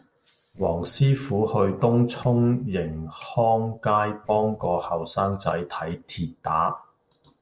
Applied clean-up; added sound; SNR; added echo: neural separator model SepFormer DNS4.